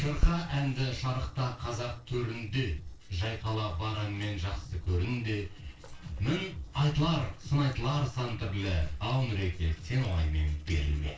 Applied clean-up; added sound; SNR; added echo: neural separator model SepFormer DNS4.